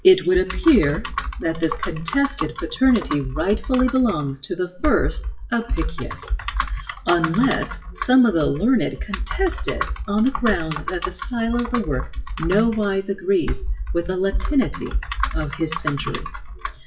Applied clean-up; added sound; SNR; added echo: classical method WPE with log-MMSE.